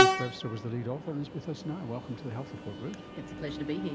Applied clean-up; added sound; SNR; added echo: none; Train; -4 dB; none.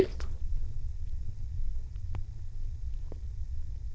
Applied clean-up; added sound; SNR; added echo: neural diffusion model UNIVERSE++.